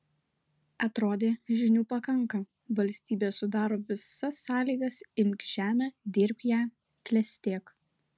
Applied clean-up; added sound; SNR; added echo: none; none; none; none.